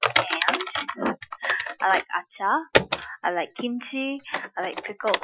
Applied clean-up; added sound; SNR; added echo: classical method Wiener filter.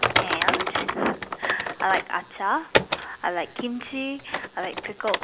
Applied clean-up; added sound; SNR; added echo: none; Typing; -1 dB; none.